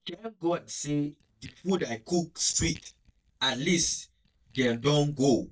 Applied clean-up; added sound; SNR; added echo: neural mask model DeepFilterNet 3.